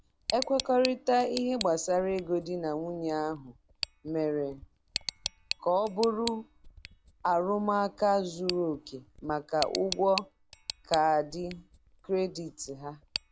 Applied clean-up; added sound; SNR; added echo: none; Tick; 12 dB; none.